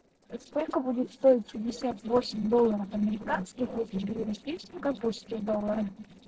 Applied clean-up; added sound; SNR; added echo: neural separator model SepFormer DNS4.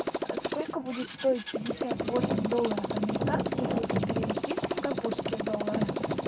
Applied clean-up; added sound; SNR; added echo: none; Motorcycle; 1 dB; reverberation time 0.3 s.